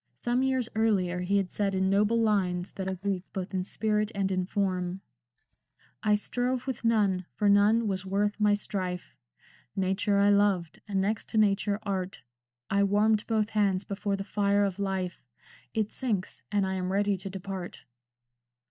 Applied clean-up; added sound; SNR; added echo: neural mask model DeepFilterNet 3.